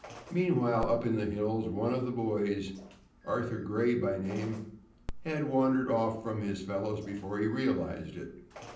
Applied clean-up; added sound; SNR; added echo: none; Telephone; 16 dB; reverberation time 0.6 s.